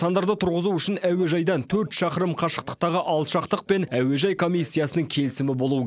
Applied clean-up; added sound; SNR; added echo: none; none; none; none.